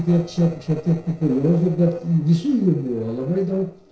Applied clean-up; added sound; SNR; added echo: neural separator model SepFormer DNS4.